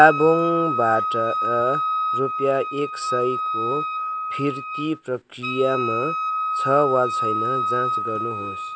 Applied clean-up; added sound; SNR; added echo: none; Wind instrument, woodwind instrument; 2 dB; none.